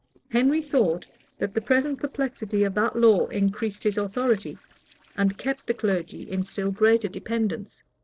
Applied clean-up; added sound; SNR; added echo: neural separator model SepFormer DNS4.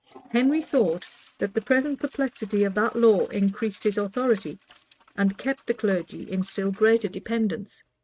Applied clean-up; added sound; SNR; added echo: neural mask model RNNoise.